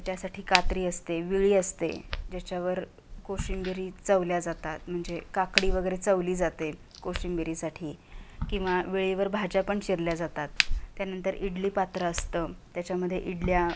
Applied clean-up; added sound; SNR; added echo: none; Crack; 5 dB; none.